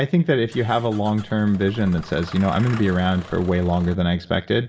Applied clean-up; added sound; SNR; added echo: none; Engine starting / Bus; 19 dB; reverberation time 2.0 s.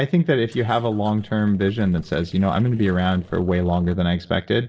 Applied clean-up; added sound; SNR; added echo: neural separator model SepFormer DNS4.